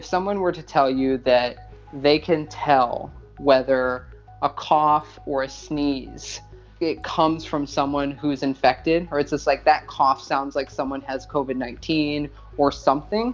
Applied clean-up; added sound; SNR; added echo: none; none; none; none.